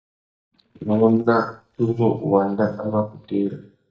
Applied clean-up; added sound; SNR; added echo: neural mask model DeepFilterNet 3.